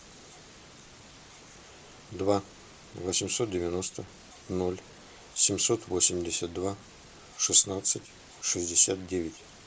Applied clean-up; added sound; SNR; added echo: none; none; none; none.